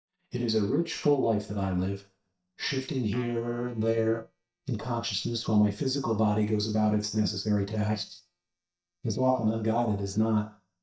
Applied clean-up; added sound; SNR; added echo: neural mask model DeepFilterNet 3.